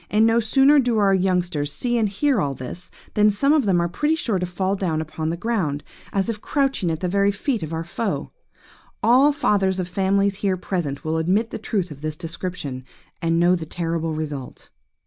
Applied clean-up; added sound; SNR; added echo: none; none; none; none.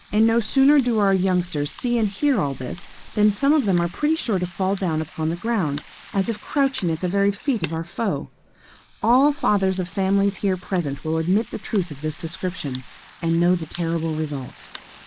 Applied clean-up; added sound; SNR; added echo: neural mask model Resemble Enhance denoiser.